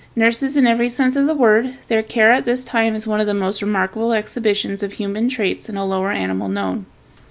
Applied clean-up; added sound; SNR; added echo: none; none; none; none.